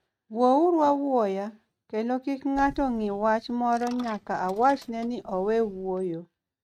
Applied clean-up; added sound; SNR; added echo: neural mask model RNNoise.